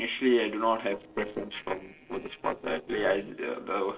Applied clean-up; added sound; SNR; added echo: neural separator model SepFormer DNS4.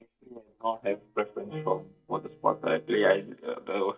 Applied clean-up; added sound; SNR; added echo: neural mask model DeepFilterNet 3.